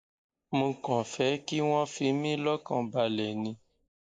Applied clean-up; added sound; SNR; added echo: neural mask model Resemble Enhance denoiser.